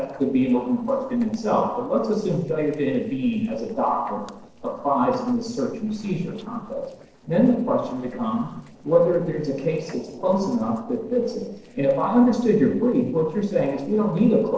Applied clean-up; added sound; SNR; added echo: neural separator model SepFormer DNS4.